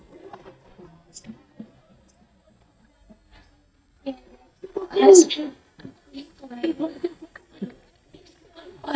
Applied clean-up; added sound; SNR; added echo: neural mask model DeepFilterNet 3.